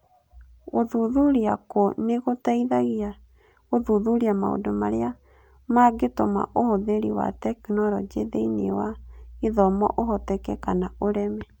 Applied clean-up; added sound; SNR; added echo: none; none; none; none.